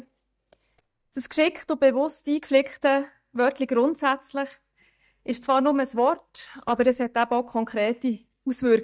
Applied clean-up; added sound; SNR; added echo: neural mask model DeepFilterNet 3.